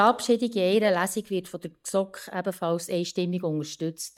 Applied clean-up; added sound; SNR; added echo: neural mask model DeepFilterNet 3.